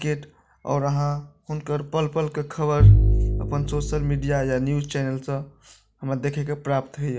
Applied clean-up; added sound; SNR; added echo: none; Bowed string instrument; -4 dB; none.